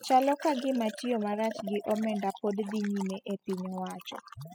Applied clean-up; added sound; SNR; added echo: classical method spectral subtraction.